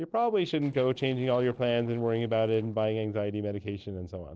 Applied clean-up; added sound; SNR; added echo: neural separator model SepFormer DNS4.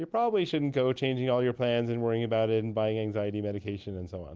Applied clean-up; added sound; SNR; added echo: none; none; none; none.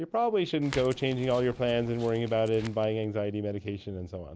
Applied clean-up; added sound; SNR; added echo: none; Crackle; 17 dB; none.